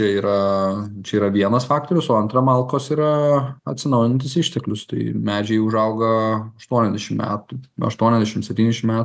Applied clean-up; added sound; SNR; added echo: none; none; none; none.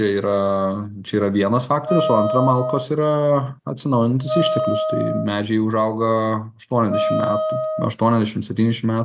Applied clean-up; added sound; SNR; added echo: none; Wind instrument, woodwind instrument; 3 dB; none.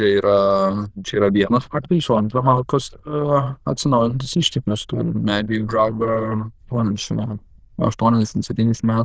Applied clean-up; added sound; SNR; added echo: neural diffusion model UNIVERSE++.